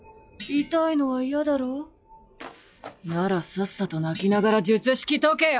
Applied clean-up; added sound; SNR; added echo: classical method log-MMSE.